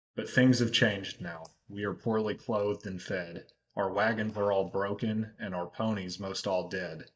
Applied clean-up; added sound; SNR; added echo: neural mask model DeepFilterNet 3.